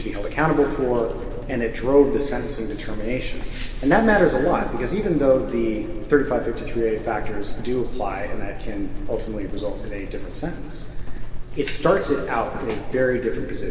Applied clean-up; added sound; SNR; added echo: none; Livestock, farm animals, working animals; 11 dB; reverberation time 2.4 s.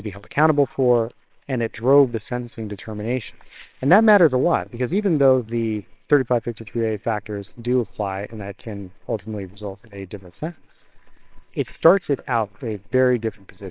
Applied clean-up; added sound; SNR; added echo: neural separator model SepFormer WHAMR!.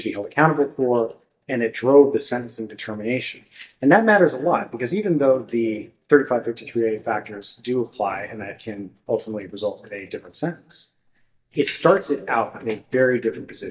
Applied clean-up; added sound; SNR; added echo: neural mask model DeepFilterNet 3.